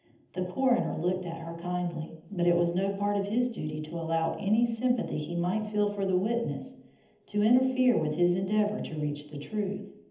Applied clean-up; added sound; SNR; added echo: none; none; none; reverberation time 0.8 s.